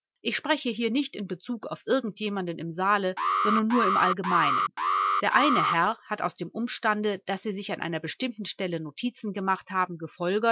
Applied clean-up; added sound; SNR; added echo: none; Alarm; -1 dB; none.